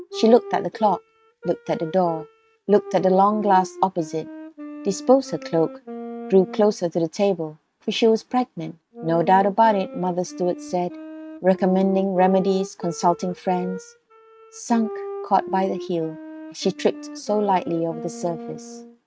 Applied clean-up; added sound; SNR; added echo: neural mask model RNNoise.